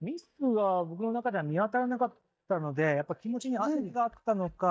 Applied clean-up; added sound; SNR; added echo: neural mask model DeepFilterNet 3.